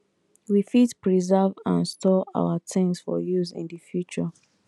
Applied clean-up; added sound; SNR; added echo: none; none; none; none.